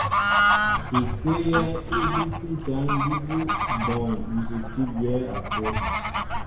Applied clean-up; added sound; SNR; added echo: none; Bird / Fowl; -2 dB; reverberation time 0.6 s.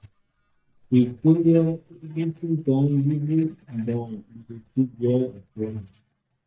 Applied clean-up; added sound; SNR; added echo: neural mask model DeepFilterNet 3.